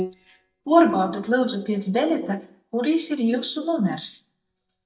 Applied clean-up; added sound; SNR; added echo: neural mask model DeepFilterNet 3.